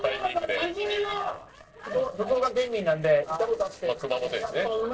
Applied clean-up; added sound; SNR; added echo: neural separator model SepFormer DNS4.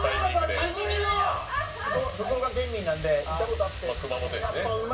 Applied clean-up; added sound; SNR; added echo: none; Rattle (instrument); 16 dB; reverberation time 0.2 s.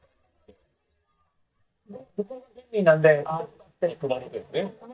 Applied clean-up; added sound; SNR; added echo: neural mask model DeepFilterNet 3.